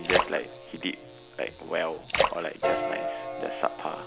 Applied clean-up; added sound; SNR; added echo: none; Piano + Splash, splatter; -2 dB; none.